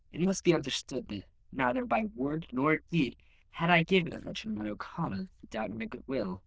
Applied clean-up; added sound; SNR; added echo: neural diffusion model UNIVERSE++.